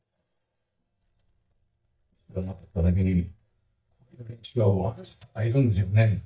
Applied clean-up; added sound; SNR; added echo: neural mask model DeepFilterNet 3.